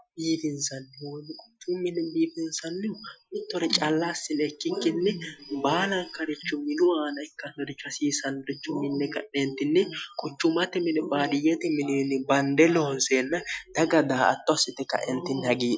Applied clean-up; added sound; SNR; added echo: classical method Wiener filter.